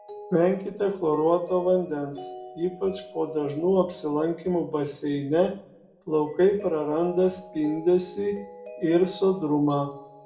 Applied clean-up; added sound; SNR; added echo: none; Mallet percussion; 18 dB; reverberation time 0.4 s.